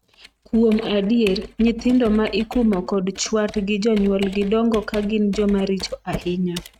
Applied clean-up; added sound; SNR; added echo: neural mask model RNNoise.